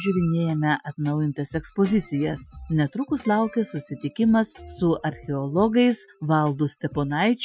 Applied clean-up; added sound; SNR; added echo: classical method Wiener filter.